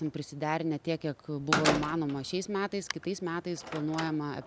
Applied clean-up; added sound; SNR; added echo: none; Slam; 5 dB; none.